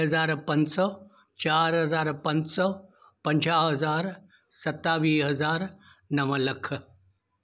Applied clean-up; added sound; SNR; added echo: none; none; none; none.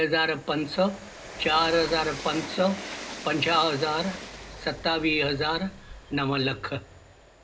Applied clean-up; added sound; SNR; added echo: none; Train; 13 dB; reverberation time 0.2 s.